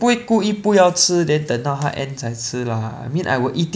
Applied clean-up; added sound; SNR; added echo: none; none; none; none.